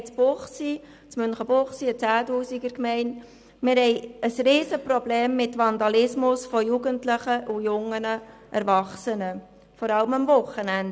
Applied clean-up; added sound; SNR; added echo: none; none; none; none.